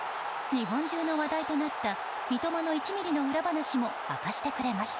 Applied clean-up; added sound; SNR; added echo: none; none; none; none.